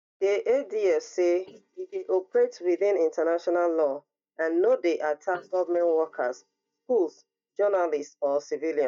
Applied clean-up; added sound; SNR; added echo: neural mask model DeepFilterNet 3.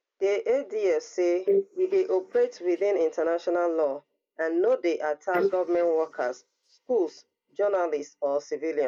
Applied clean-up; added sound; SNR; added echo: neural mask model Resemble Enhance denoiser.